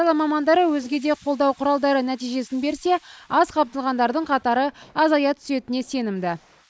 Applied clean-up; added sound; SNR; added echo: neural mask model Resemble Enhance denoiser.